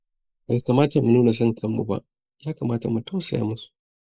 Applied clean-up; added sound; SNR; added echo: neural mask model Resemble Enhance denoiser.